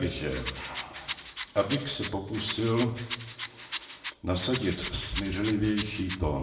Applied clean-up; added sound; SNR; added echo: none; Rattle; 9 dB; reverberation time 0.8 s.